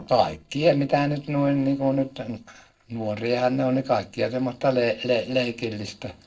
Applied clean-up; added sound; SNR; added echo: neural separator model SepFormer DNS4.